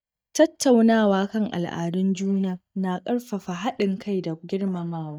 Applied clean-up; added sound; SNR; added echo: neural mask model DeepFilterNet 3.